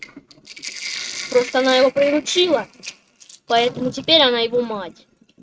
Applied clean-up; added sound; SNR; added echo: neural mask model RNNoise.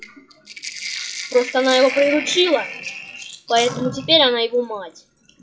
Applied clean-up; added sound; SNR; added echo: classical method log-MMSE.